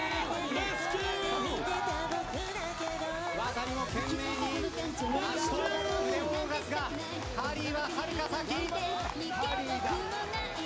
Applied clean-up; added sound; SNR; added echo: none; none; none; none.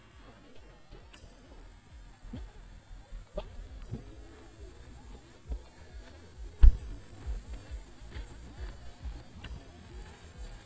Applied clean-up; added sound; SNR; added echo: neural mask model DeepFilterNet 3.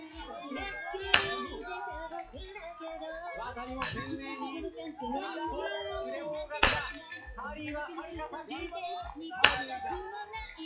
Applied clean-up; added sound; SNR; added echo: classical method log-MMSE.